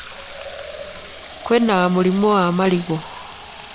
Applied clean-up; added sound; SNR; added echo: none; Fill (with liquid); 12 dB; none.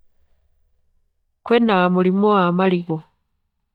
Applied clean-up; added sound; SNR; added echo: neural mask model DeepFilterNet 3.